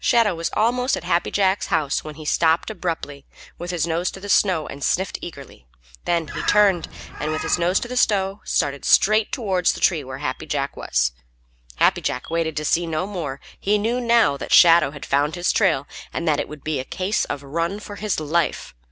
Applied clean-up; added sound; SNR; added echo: none; Bird; 8 dB; none.